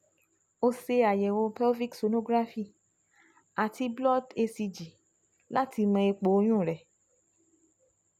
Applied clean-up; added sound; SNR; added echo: none; none; none; none.